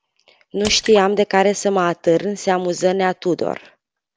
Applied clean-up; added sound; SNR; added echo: none; Drip / Splash, splatter; 17 dB; none.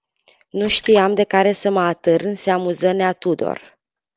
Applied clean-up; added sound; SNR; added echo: neural separator model SepFormer DNS4.